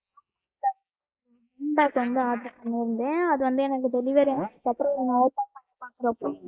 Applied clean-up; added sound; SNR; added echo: neural mask model Resemble Enhance denoiser.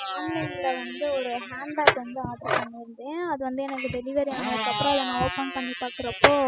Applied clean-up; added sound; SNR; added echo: classical method spectral subtraction.